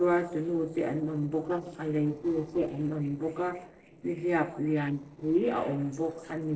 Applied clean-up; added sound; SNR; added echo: neural separator model SepFormer DNS4.